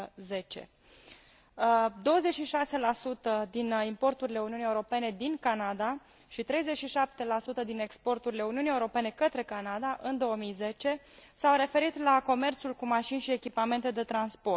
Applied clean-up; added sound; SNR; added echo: none; none; none; none.